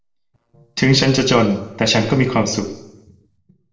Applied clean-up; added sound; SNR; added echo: neural separator model SepFormer DNS4.